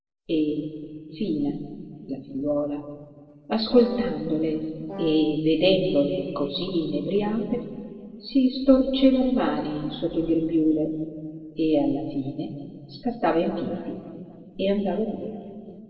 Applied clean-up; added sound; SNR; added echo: neural separator model SepFormer DNS4.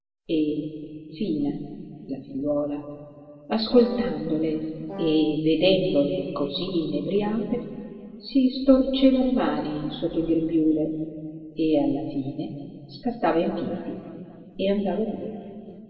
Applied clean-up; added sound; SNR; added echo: none; Wind instrument, woodwind instrument; 13 dB; reverberation time 2.3 s.